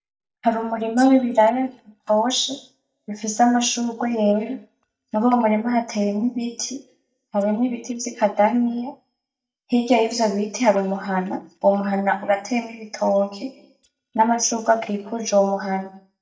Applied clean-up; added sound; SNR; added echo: neural mask model DeepFilterNet 3.